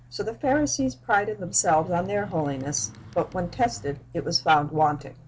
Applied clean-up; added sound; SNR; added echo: none; Bird; 20 dB; none.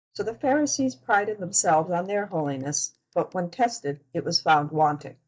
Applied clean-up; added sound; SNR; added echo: neural mask model DeepFilterNet 3.